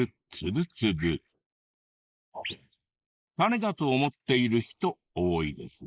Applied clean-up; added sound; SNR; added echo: neural mask model Resemble Enhance denoiser.